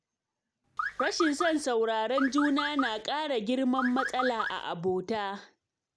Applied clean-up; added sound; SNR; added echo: none; Car; 5 dB; none.